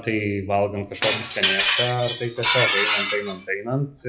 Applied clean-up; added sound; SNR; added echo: classical method WPE with log-MMSE.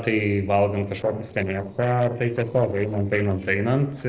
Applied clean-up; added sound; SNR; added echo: neural separator model SepFormer DNS4.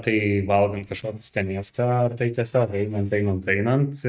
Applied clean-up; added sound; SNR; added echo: neural mask model DeepFilterNet 3.